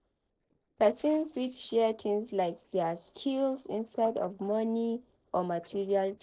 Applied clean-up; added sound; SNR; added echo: neural separator model SepFormer DNS4.